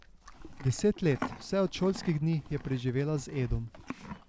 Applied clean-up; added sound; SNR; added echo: none; Livestock, farm animals, working animals; 11 dB; none.